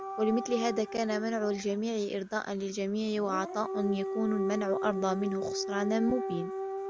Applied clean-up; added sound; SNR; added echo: none; Siren / Dog; 6 dB; none.